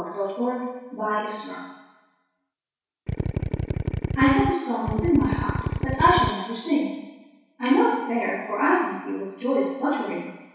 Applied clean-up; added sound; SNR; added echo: none; Drill; 1 dB; reverberation time 1.1 s.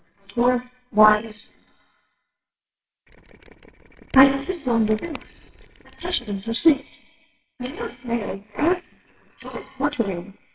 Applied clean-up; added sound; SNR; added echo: neural separator model SepFormer WHAMR!.